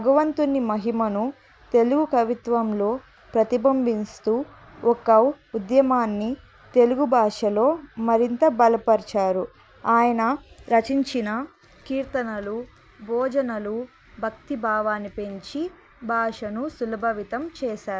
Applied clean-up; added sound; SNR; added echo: none; none; none; none.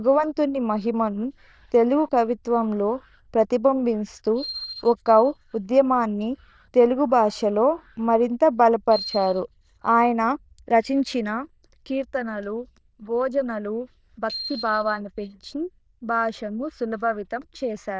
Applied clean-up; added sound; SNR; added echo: neural diffusion model UNIVERSE++.